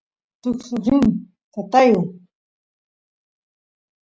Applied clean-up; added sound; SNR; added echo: none; none; none; none.